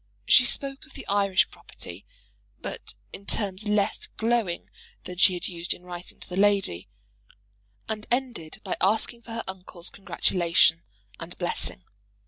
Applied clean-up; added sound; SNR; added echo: none; none; none; none.